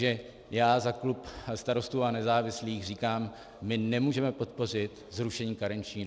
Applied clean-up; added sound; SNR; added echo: none; none; none; none.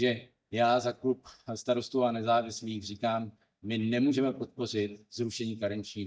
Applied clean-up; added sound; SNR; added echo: neural mask model DeepFilterNet 3.